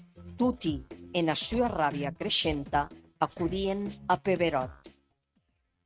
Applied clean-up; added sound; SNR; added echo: neural mask model RNNoise.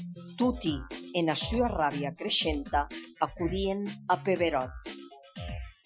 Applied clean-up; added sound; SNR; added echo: classical method Wiener filter.